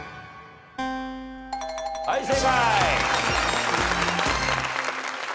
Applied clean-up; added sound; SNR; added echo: none; Acoustic guitar; 13 dB; none.